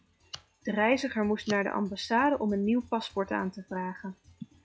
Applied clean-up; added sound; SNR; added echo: classical method log-MMSE.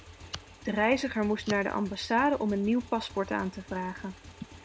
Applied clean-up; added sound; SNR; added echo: none; Motorcycle / Engine; 19 dB; none.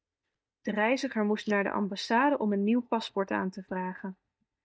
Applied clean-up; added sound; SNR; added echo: neural mask model DeepFilterNet 3.